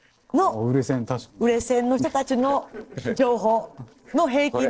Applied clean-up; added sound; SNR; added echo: neural separator model SepFormer DNS4.